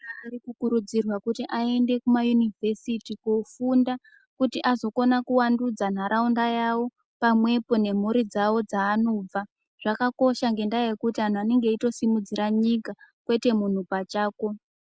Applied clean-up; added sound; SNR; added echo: none; none; none; none.